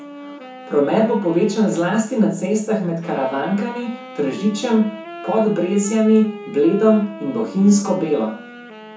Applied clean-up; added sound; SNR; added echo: none; Wind instrument, woodwind instrument; 17 dB; reverberation time 0.6 s.